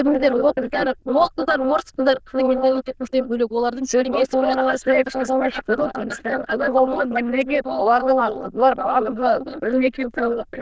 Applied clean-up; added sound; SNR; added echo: neural diffusion model UNIVERSE++.